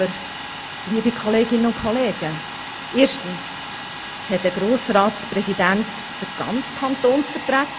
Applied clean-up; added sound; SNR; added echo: none; Domestic sounds, home sounds; 10 dB; none.